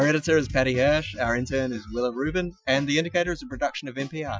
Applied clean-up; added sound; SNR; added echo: classical method Wiener filter.